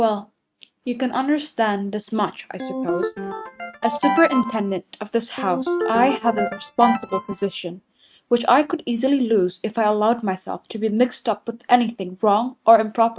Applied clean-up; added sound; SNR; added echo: neural mask model RNNoise.